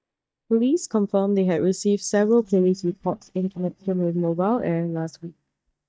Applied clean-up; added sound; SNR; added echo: neural mask model DeepFilterNet 3.